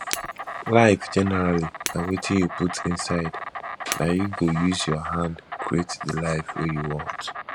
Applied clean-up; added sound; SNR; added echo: none; Shatter + Insect; 9 dB; none.